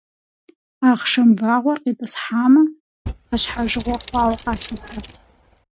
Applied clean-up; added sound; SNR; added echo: neural mask model RNNoise.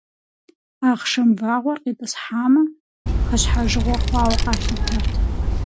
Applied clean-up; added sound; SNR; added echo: none; Wind; -3 dB; none.